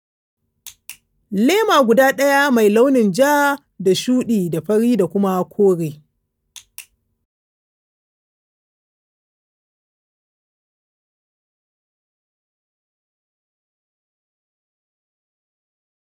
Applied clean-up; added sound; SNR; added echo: none; none; none; none.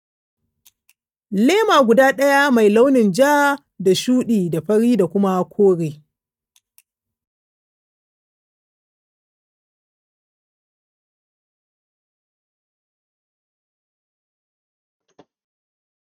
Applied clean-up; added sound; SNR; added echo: neural mask model RNNoise.